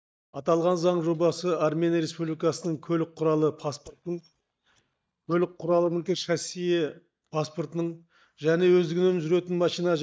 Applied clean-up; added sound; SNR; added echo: neural mask model DeepFilterNet 3.